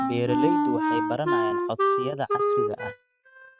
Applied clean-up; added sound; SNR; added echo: neural mask model RNNoise.